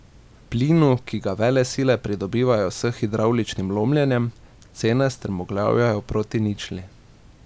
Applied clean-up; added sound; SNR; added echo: none; none; none; none.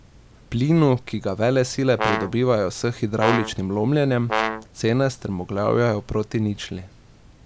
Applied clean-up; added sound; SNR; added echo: none; Brass instrument; 5 dB; none.